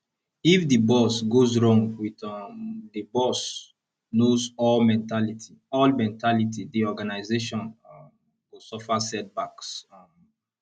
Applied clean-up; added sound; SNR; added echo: none; none; none; none.